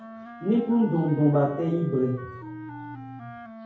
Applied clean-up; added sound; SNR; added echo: none; Wind instrument, woodwind instrument; 14 dB; reverberation time 2.4 s.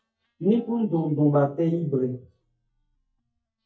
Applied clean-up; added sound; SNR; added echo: neural mask model DeepFilterNet 3.